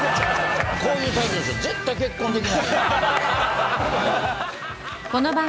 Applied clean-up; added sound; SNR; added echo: none; Snare drum; 16 dB; none.